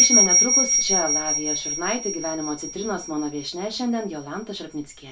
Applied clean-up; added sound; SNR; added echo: none; Bell; -4 dB; reverberation time 0.2 s.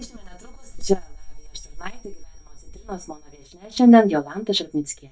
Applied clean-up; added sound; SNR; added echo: neural mask model DeepFilterNet 3.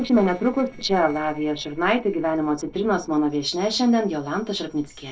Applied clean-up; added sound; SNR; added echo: neural separator model SepFormer DNS4.